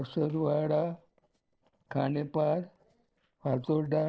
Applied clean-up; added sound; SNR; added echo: neural separator model SepFormer DNS4.